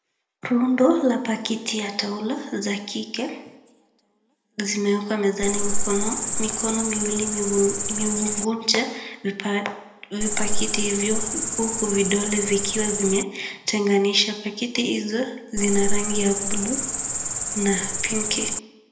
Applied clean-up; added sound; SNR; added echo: none; Cricket; -1 dB; reverberation time 0.7 s.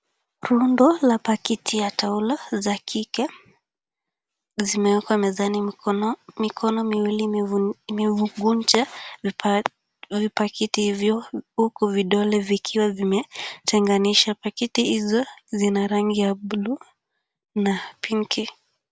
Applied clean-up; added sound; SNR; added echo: none; none; none; none.